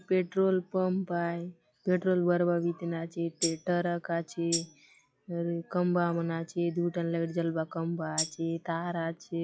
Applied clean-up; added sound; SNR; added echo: classical method log-MMSE.